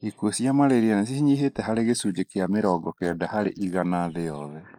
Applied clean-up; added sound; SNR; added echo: neural mask model Resemble Enhance denoiser.